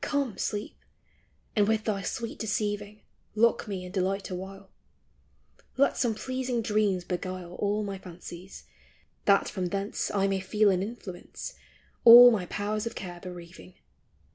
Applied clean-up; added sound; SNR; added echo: none; none; none; none.